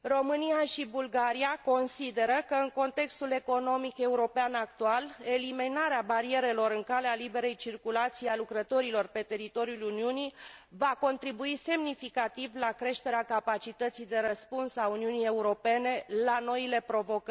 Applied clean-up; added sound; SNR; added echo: none; none; none; none.